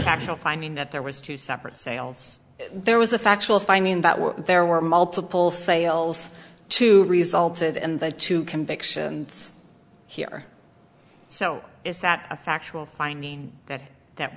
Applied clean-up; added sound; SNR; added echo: none; none; none; none.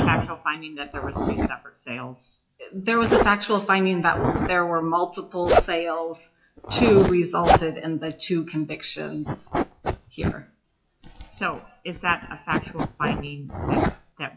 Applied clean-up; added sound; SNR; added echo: classical method WPE with log-MMSE.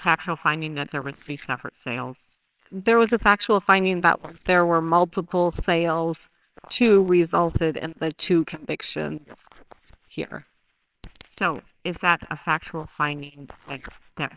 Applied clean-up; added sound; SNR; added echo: neural separator model SepFormer WHAMR!.